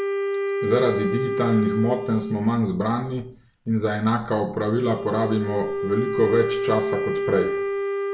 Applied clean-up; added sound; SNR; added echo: none; Wind instrument, woodwind instrument; 3 dB; none.